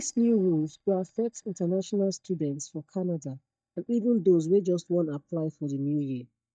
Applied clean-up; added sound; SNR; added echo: neural mask model DeepFilterNet 3.